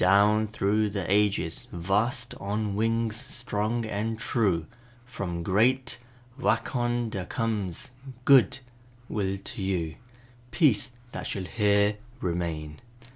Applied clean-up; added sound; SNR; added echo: none; none; none; none.